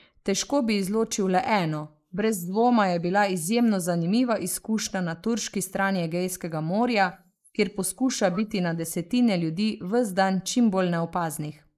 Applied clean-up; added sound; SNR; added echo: neural mask model Resemble Enhance denoiser.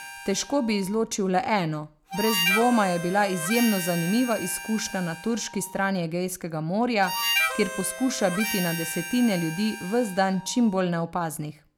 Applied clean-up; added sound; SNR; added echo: none; Harmonica; 7 dB; none.